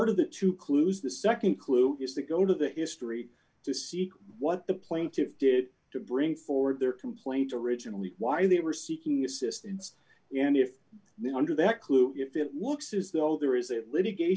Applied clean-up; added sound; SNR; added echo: none; none; none; none.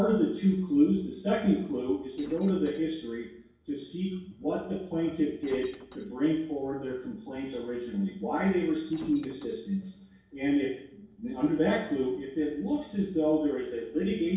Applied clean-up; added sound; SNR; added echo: neural separator model SepFormer DNS4.